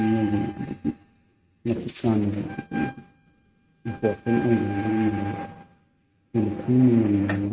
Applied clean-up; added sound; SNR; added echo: neural mask model RNNoise.